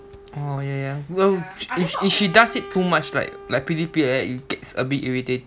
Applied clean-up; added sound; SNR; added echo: none; Wind instrument, woodwind instrument; 19 dB; none.